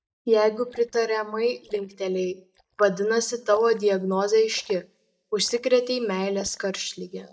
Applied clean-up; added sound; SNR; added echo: neural mask model DeepFilterNet 3.